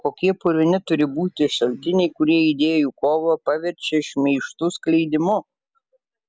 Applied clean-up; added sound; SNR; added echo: none; none; none; none.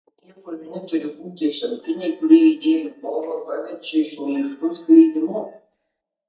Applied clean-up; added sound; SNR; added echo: neural mask model DeepFilterNet 3.